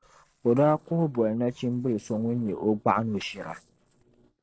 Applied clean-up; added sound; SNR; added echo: neural separator model SepFormer DNS4.